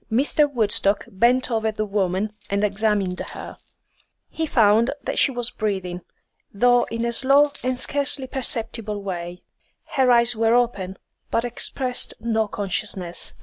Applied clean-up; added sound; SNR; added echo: none; Coin (dropping); 20 dB; none.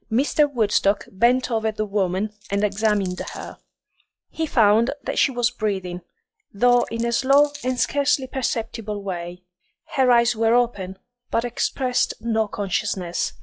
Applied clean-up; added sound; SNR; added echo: classical method log-MMSE.